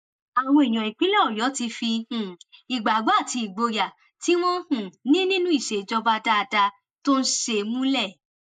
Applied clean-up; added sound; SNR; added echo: neural mask model Resemble Enhance denoiser.